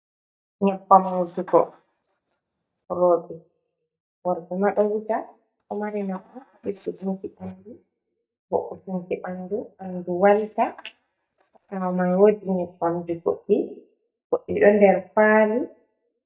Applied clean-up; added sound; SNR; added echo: neural mask model DeepFilterNet 3.